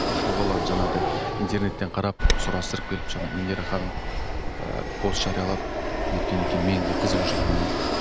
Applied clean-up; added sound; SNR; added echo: none; Fixed-wing aircraft, airplane; -3 dB; none.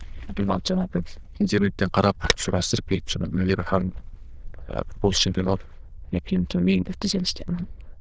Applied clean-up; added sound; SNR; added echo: neural diffusion model UNIVERSE++.